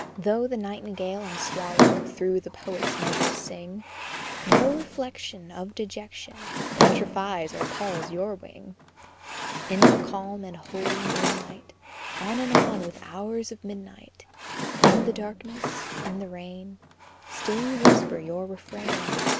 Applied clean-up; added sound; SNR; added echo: none; Drawer open or close; -5 dB; none.